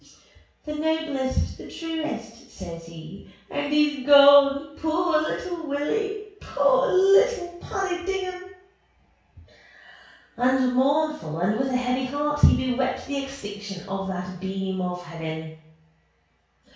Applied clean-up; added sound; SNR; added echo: none; none; none; reverberation time 0.6 s.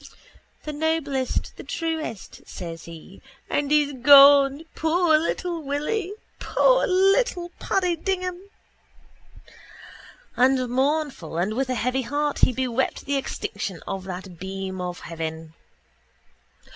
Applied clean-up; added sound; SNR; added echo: none; none; none; none.